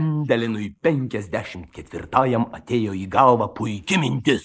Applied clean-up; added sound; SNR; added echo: neural mask model Resemble Enhance denoiser.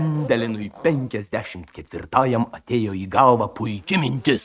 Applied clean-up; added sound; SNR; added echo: neural mask model RNNoise.